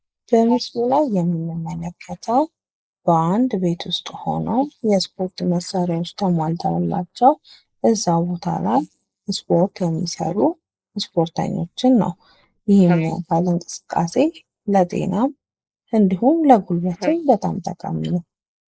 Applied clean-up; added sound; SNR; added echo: neural mask model Resemble Enhance denoiser.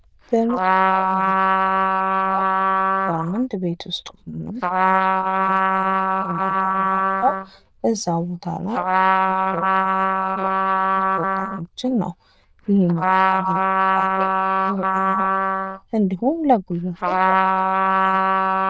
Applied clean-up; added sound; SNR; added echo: neural diffusion model UNIVERSE++.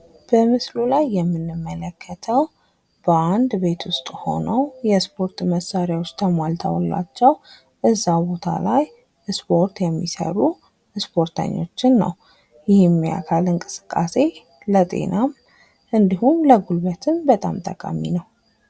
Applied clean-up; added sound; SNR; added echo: none; none; none; none.